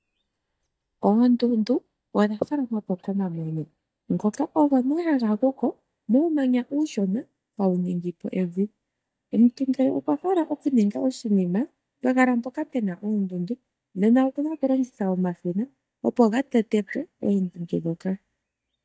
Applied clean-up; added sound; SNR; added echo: neural mask model DeepFilterNet 3.